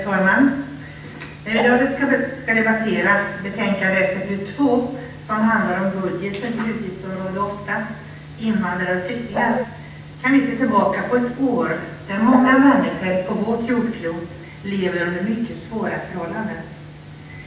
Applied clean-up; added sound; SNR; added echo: none; Bark; 4 dB; reverberation time 0.9 s.